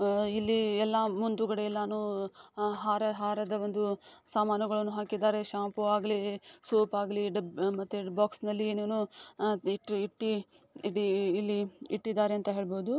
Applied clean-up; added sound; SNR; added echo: none; none; none; none.